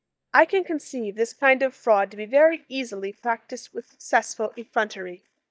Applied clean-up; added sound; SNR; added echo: neural mask model DeepFilterNet 3.